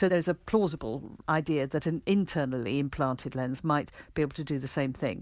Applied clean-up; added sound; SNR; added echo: none; none; none; none.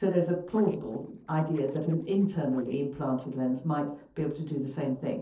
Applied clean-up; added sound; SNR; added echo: neural separator model SepFormer DNS4.